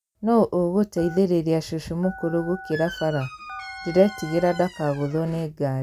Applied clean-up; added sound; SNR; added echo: none; Squeak + Telephone; 16 dB; none.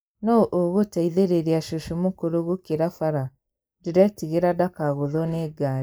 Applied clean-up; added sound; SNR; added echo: neural mask model Resemble Enhance denoiser.